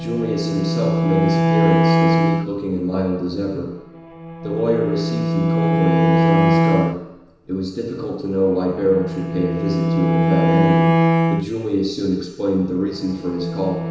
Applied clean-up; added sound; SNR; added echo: none; Bowed string instrument; -3 dB; reverberation time 1.0 s.